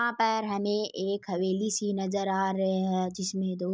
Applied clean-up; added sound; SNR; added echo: none; none; none; none.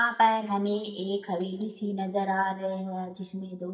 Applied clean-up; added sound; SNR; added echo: neural mask model DeepFilterNet 3.